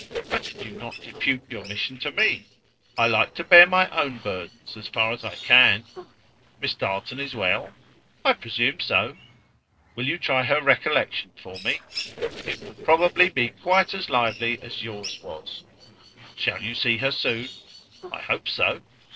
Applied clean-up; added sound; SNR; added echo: neural separator model SepFormer DNS4.